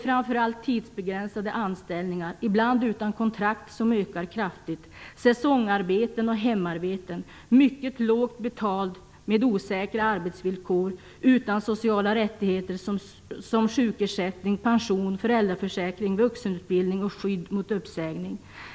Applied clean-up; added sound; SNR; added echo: none; none; none; none.